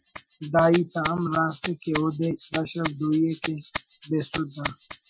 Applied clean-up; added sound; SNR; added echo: classical method Wiener filter.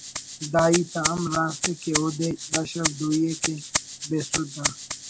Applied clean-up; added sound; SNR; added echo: none; Rattle (instrument); 3 dB; none.